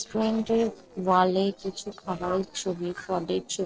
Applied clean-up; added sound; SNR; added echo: neural separator model SepFormer DNS4.